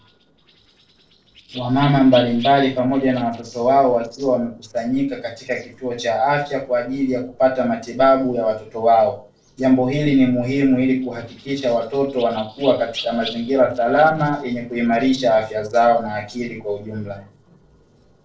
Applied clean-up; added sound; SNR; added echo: neural separator model SepFormer DNS4.